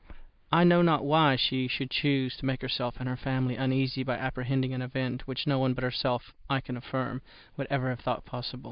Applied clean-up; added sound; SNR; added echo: neural mask model Resemble Enhance denoiser.